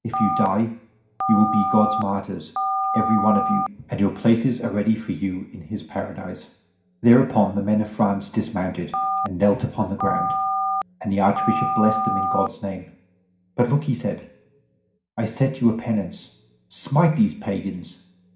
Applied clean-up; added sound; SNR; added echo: none; Telephone; 1 dB; reverberation time 0.5 s.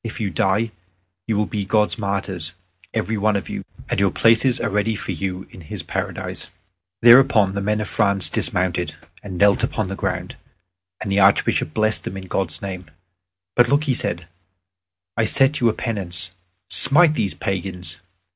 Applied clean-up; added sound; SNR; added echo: none; none; none; none.